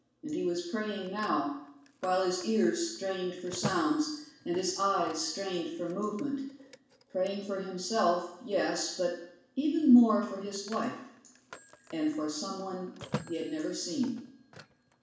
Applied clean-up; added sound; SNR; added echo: none; Telephone; 17 dB; reverberation time 0.7 s.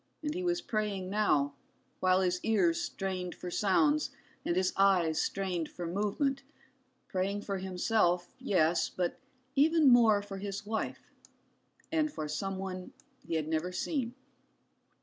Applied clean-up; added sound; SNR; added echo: none; none; none; none.